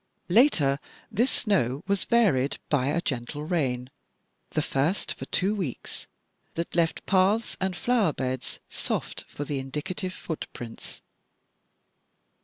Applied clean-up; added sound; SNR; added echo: none; none; none; none.